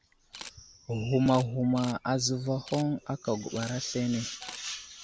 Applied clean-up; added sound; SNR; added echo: none; Camera; 19 dB; none.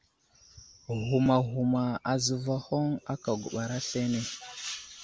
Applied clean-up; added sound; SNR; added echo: none; none; none; none.